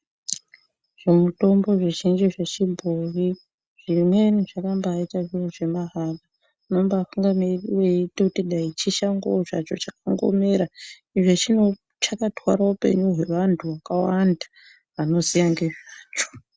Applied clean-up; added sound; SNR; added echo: none; none; none; none.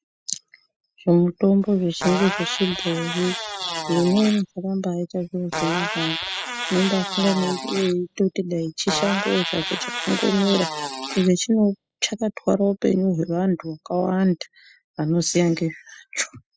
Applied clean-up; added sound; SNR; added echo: classical method spectral subtraction.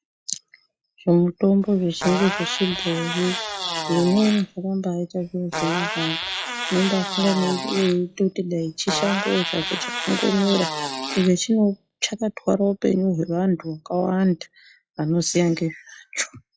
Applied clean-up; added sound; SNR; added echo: classical method log-MMSE.